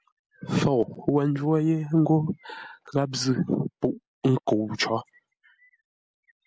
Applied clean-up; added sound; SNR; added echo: none; none; none; none.